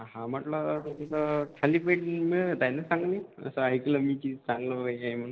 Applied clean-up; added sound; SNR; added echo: neural separator model SepFormer DNS4.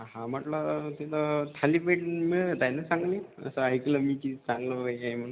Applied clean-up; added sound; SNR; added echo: none; none; none; none.